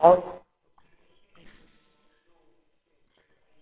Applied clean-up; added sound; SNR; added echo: neural separator model SepFormer WHAMR!.